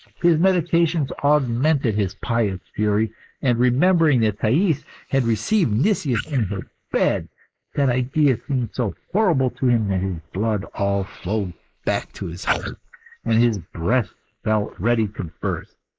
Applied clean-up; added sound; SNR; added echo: neural mask model Resemble Enhance denoiser.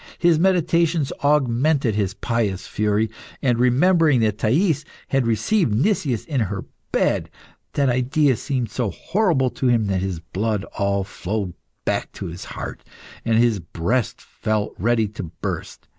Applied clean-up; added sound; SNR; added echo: none; none; none; none.